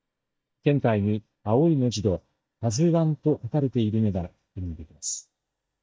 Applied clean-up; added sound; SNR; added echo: neural mask model DeepFilterNet 3.